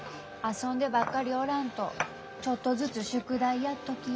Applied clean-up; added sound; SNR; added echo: none; none; none; none.